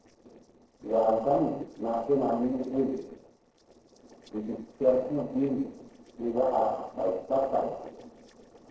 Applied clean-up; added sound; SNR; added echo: neural separator model SepFormer DNS4.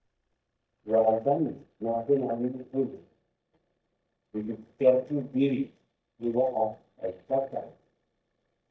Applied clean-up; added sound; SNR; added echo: neural mask model DeepFilterNet 3.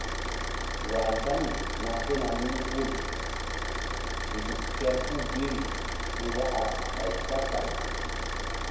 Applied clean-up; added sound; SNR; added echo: none; Idling / Car; -2 dB; reverberation time 1.0 s.